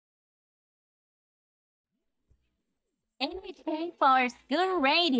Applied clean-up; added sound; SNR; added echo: neural mask model DeepFilterNet 3.